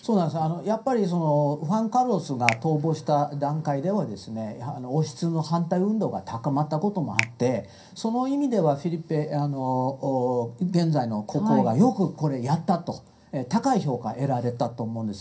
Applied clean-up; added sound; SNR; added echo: none; Finger snapping; 12 dB; reverberation time 0.3 s.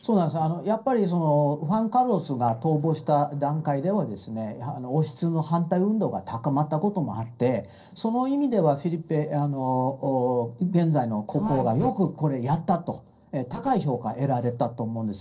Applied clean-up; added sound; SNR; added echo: neural separator model SepFormer DNS4.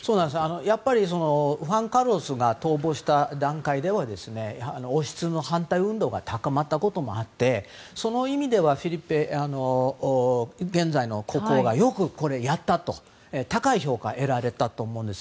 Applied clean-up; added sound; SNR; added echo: none; none; none; none.